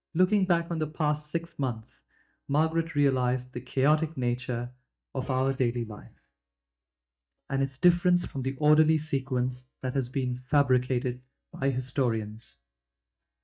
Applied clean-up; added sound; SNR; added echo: neural mask model DeepFilterNet 3.